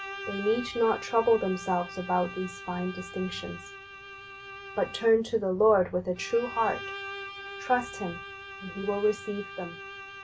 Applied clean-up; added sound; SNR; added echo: none; Bowed string instrument; 12 dB; none.